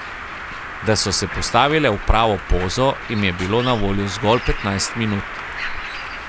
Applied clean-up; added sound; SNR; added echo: none; Bird; 9 dB; none.